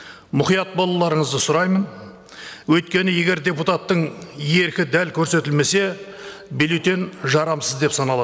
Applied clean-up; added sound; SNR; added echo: none; none; none; none.